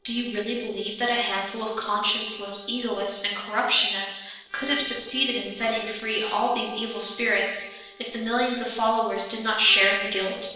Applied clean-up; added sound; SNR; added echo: neural separator model SepFormer DNS4.